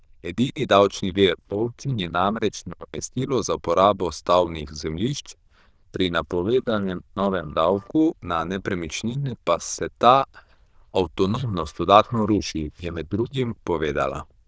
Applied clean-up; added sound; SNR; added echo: neural diffusion model UNIVERSE++.